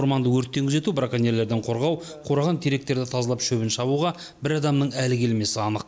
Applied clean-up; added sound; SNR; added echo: none; none; none; none.